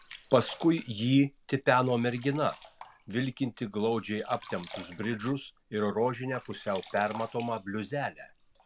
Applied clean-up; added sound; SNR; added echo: none; Sink (filling or washing); 18 dB; none.